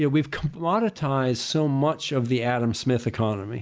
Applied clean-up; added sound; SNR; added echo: none; none; none; none.